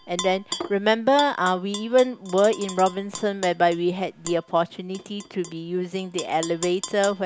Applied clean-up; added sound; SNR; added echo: none; Tap / Glass; 14 dB; none.